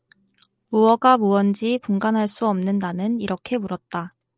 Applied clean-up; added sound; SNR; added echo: none; none; none; none.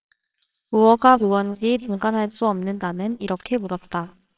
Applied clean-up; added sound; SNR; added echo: neural separator model SepFormer WHAMR!.